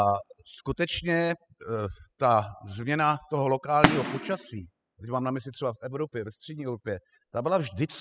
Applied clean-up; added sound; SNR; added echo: classical method spectral subtraction.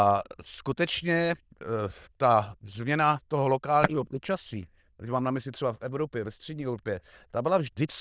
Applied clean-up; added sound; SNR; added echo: neural diffusion model UNIVERSE++.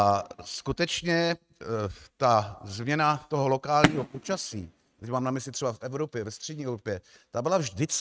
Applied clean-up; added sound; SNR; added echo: neural mask model RNNoise.